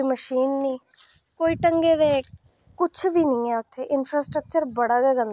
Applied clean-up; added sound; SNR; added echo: none; none; none; none.